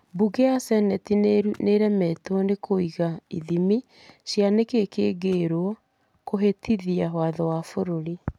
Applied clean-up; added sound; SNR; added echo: none; none; none; none.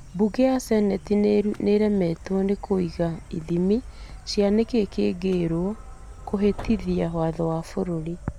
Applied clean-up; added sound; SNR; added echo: none; Subway, metro, underground + Insect; 16 dB; none.